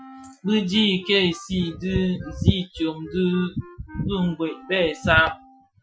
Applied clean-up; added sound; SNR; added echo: classical method Wiener filter.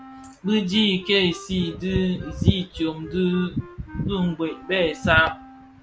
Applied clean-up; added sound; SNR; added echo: none; Wind instrument, woodwind instrument; 20 dB; none.